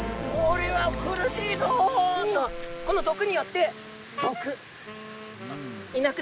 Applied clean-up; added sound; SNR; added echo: none; Respiratory sounds + Wind instrument, woodwind instrument; 11 dB; none.